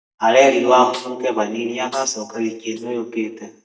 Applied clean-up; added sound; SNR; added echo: neural mask model DeepFilterNet 3.